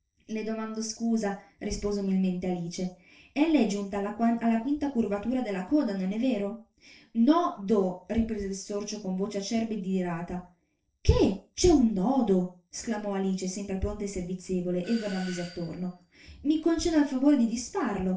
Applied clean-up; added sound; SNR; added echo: neural separator model SepFormer DNS4.